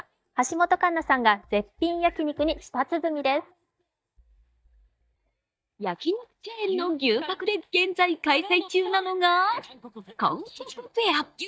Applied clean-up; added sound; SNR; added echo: neural mask model DeepFilterNet 3.